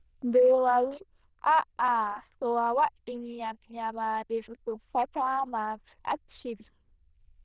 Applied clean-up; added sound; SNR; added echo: neural diffusion model UNIVERSE++.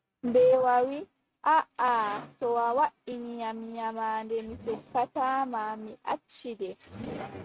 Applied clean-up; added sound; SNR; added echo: neural mask model RNNoise.